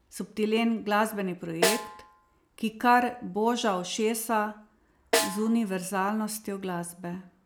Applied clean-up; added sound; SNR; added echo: none; Snare drum; 5 dB; none.